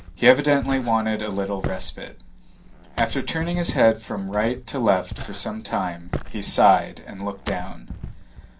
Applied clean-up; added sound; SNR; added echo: none; Walk, footsteps; 11 dB; reverberation time 0.3 s.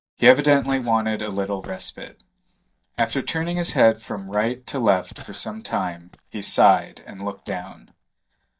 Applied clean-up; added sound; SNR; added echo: neural mask model DeepFilterNet 3.